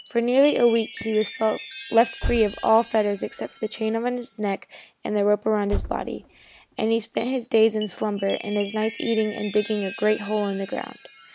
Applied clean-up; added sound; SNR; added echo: none; Car + Chime; 11 dB; none.